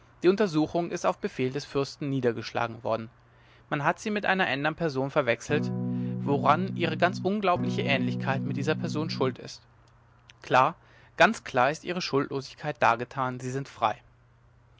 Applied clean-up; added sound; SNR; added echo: none; Electric guitar / Strum; 3 dB; none.